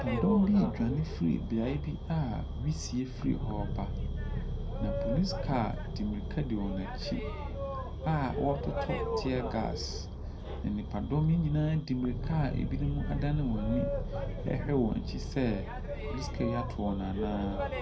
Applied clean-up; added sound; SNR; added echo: none; Boat, Water vehicle; 2 dB; reverberation time 0.2 s.